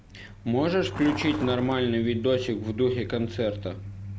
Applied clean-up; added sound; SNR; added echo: none; Truck; 10 dB; none.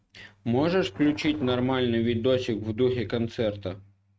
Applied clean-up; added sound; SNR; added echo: neural mask model RNNoise.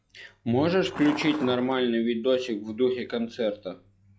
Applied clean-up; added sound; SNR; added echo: classical method log-MMSE.